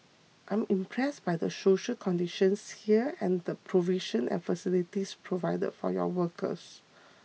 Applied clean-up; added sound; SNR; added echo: none; none; none; none.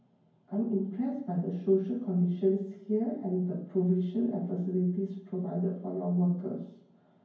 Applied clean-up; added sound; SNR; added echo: none; none; none; reverberation time 0.9 s.